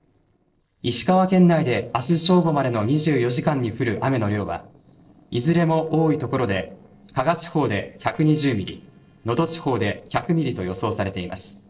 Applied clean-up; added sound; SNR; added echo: neural separator model SepFormer DNS4.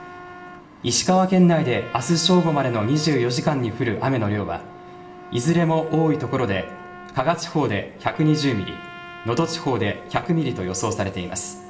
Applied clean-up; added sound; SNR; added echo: none; Trumpet; 19 dB; reverberation time 0.6 s.